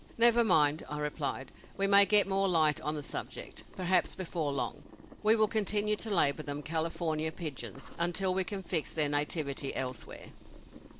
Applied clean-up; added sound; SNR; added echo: none; Boiling; 18 dB; none.